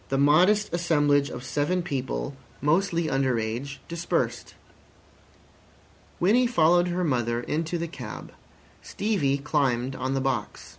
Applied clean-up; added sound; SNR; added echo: none; none; none; none.